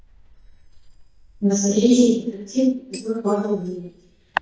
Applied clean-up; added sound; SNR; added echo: neural mask model DeepFilterNet 3.